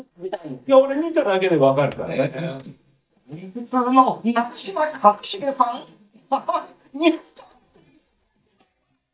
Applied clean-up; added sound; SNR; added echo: neural mask model DeepFilterNet 3.